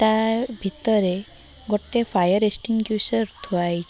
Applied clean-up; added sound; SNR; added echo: none; none; none; none.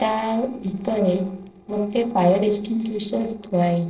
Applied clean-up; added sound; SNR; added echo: neural separator model SepFormer DNS4.